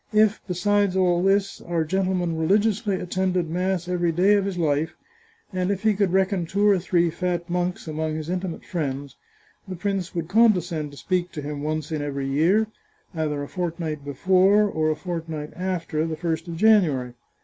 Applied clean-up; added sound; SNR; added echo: none; none; none; none.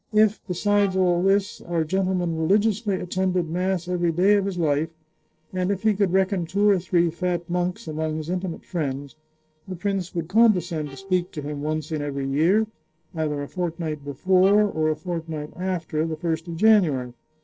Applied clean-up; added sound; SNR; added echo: neural separator model SepFormer DNS4.